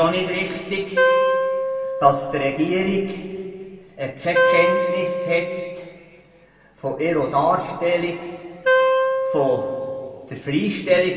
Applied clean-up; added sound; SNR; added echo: none; Wind instrument, woodwind instrument; -1 dB; reverberation time 2.0 s.